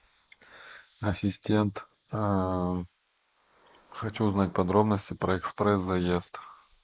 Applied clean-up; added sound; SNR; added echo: neural mask model Resemble Enhance denoiser.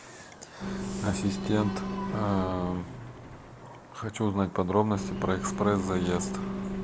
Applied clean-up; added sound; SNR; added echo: none; Engine; 5 dB; none.